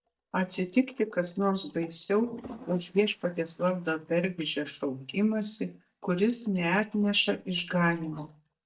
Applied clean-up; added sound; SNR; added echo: neural mask model DeepFilterNet 3.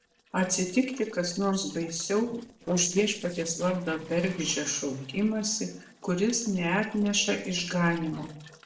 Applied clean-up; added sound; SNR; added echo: neural separator model SepFormer DNS4.